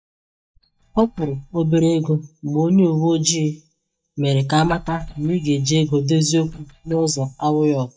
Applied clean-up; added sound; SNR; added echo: neural mask model DeepFilterNet 3.